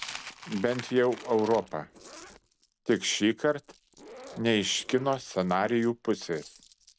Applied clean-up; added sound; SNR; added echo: none; Coin (dropping) + Zipper (clothing); 18 dB; none.